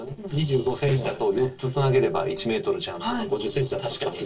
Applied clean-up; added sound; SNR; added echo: neural separator model SepFormer DNS4.